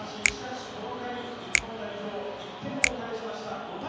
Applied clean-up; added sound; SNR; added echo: none; Finger snapping; -2 dB; reverberation time 1.2 s.